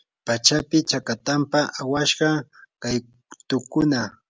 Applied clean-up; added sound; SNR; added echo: none; none; none; none.